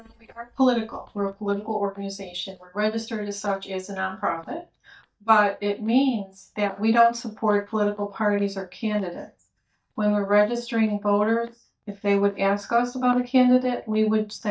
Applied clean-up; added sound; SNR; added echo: neural mask model DeepFilterNet 3.